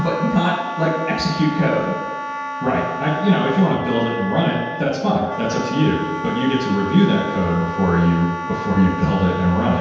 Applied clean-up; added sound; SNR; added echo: none; Wind instrument, woodwind instrument; 8 dB; reverberation time 1.2 s.